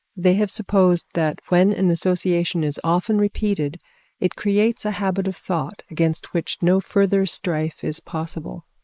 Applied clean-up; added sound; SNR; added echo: neural mask model Resemble Enhance denoiser.